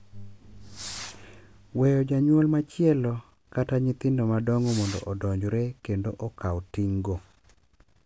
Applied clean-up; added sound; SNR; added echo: none; Fireworks; 16 dB; none.